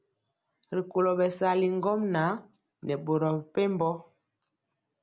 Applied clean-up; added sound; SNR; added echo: none; none; none; none.